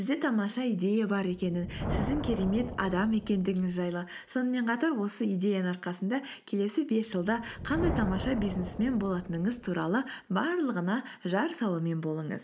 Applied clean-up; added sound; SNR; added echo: none; Thunder; 11 dB; none.